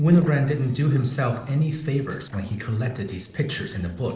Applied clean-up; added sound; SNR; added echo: neural separator model SepFormer DNS4.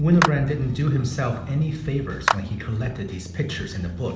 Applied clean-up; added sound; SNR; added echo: none; Clapping; 6 dB; reverberation time 0.9 s.